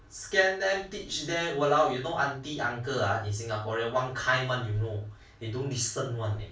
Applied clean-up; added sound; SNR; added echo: none; none; none; reverberation time 0.3 s.